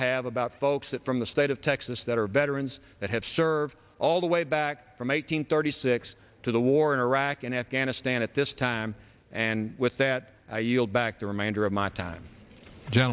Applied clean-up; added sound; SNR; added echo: none; none; none; none.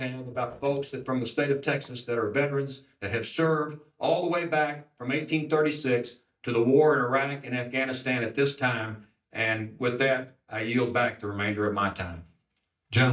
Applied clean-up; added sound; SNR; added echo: neural mask model DeepFilterNet 3.